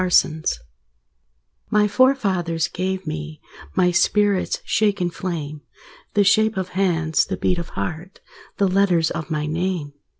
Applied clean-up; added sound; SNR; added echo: none; none; none; none.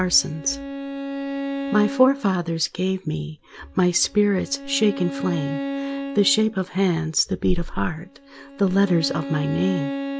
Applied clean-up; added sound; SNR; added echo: none; Bowed string instrument; 9 dB; none.